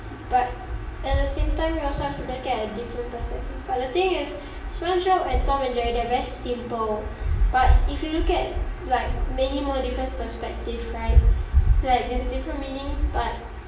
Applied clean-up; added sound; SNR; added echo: none; none; none; reverberation time 0.7 s.